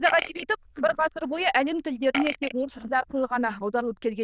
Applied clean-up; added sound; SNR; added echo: neural diffusion model UNIVERSE++.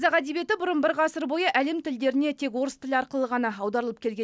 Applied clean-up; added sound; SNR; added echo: none; none; none; none.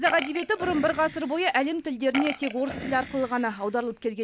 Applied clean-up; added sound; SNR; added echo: none; Burping, eructation; 11 dB; none.